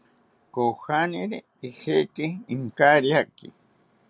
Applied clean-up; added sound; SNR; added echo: none; none; none; none.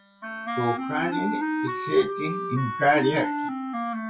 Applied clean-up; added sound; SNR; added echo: classical method WPE with log-MMSE.